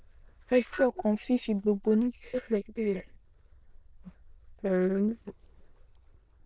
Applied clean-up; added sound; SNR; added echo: neural diffusion model UNIVERSE++.